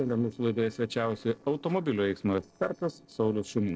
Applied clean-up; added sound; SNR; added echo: neural separator model SepFormer DNS4.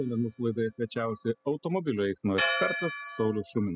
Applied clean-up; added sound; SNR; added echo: classical method spectral subtraction.